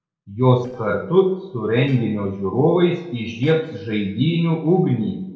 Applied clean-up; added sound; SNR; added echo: neural separator model SepFormer DNS4.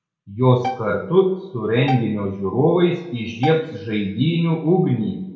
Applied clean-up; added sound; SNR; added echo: none; Bowed string instrument; 13 dB; reverberation time 0.8 s.